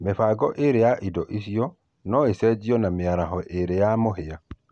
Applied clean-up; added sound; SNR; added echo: none; none; none; none.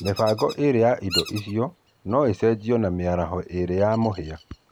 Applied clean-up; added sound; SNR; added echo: none; Bird vocalization, bird call, bird song; 15 dB; none.